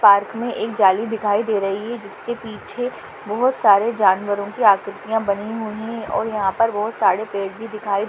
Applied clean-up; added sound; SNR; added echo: none; none; none; none.